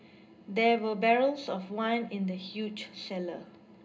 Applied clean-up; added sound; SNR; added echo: none; none; none; reverberation time 0.2 s.